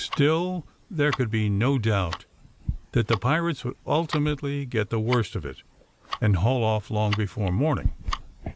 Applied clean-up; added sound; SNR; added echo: none; Tick-tock; 11 dB; none.